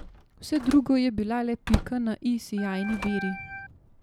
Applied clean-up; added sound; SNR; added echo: none; Organ + Slam; 9 dB; none.